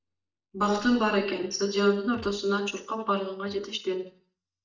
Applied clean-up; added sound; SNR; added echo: neural mask model DeepFilterNet 3.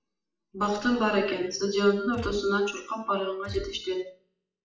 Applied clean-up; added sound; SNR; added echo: classical method WPE with log-MMSE.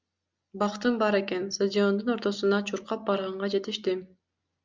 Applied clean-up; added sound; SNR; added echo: none; none; none; none.